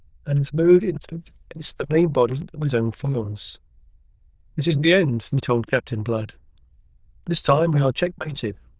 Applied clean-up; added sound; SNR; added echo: neural diffusion model UNIVERSE++.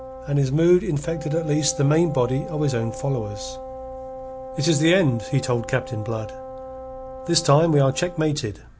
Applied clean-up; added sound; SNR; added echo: none; Wind instrument, woodwind instrument; 13 dB; none.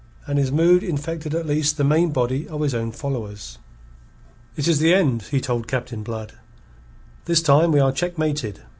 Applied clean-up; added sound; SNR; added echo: none; none; none; none.